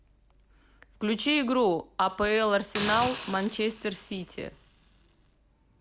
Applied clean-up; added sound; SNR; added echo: none; Hiss; 6 dB; none.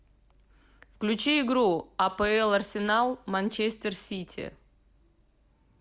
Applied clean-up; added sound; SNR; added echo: none; none; none; none.